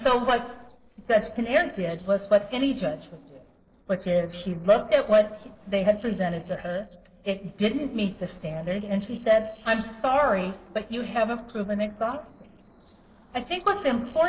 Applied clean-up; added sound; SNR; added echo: neural separator model SepFormer DNS4.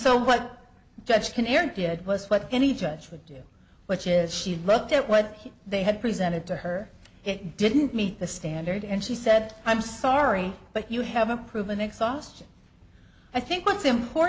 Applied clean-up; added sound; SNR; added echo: none; none; none; none.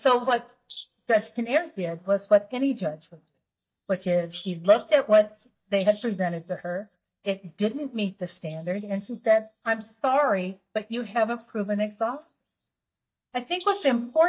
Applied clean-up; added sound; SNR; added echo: neural mask model DeepFilterNet 3.